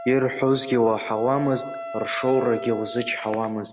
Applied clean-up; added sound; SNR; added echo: none; Wind instrument, woodwind instrument; 12 dB; none.